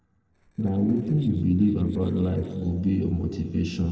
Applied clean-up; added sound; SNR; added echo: neural separator model SepFormer DNS4.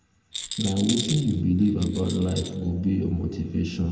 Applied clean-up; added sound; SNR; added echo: none; Rattle; 11 dB; reverberation time 1.8 s.